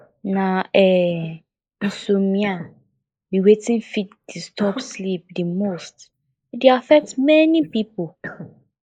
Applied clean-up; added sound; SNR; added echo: neural mask model Resemble Enhance denoiser.